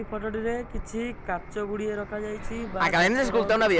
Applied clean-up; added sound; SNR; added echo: none; Fixed-wing aircraft, airplane; -5 dB; none.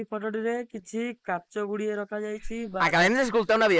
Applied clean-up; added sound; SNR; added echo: neural mask model Resemble Enhance denoiser.